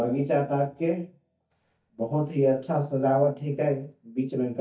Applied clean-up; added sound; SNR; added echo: neural mask model DeepFilterNet 3.